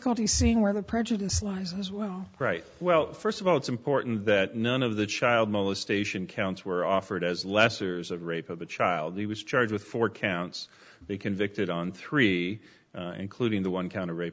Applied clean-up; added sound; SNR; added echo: none; none; none; none.